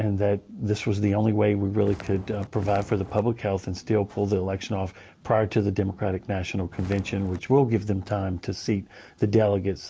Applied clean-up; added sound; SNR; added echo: none; Walk, footsteps; 15 dB; none.